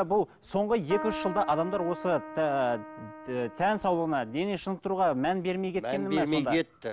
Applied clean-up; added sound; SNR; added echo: none; Keyboard (musical); 12 dB; none.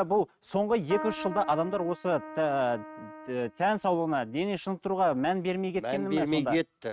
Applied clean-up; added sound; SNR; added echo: neural mask model RNNoise.